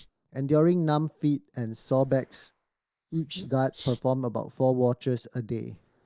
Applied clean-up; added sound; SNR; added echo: neural mask model Resemble Enhance denoiser.